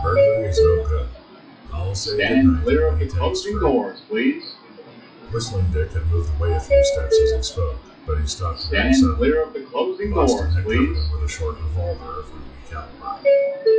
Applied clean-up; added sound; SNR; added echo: classical method WPE with log-MMSE.